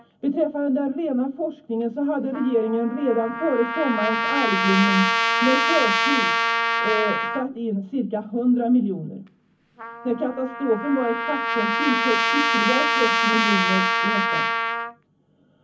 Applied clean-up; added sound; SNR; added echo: none; Trumpet; 0 dB; reverberation time 0.3 s.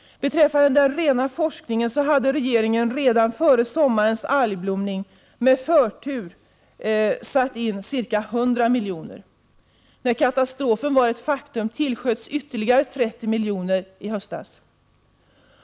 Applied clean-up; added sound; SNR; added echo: none; none; none; none.